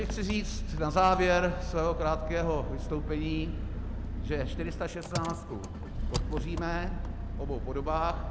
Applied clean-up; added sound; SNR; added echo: none; Engine; 2 dB; none.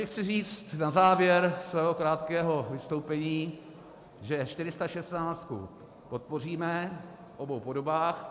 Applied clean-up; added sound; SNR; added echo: none; none; none; none.